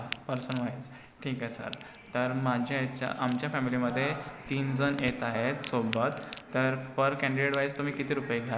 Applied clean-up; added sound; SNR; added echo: none; Crack; 15 dB; none.